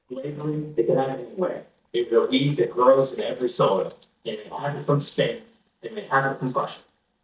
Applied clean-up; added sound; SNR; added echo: neural mask model DeepFilterNet 3.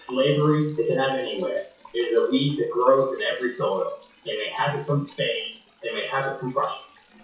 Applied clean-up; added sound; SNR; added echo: classical method WPE with log-MMSE.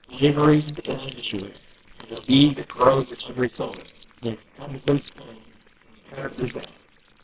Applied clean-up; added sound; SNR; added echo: neural separator model SepFormer WHAMR!.